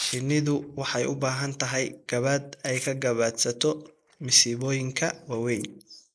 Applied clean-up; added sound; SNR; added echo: neural mask model Resemble Enhance denoiser.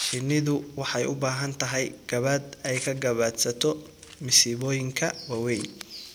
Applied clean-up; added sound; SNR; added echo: none; Tearing; 19 dB; none.